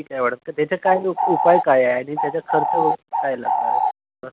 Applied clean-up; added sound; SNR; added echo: none; Bird; -1 dB; none.